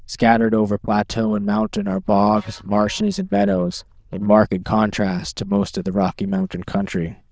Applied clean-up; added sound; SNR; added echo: neural diffusion model UNIVERSE++.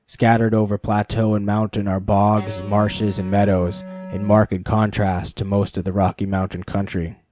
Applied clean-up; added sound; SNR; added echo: none; Electric guitar; 15 dB; none.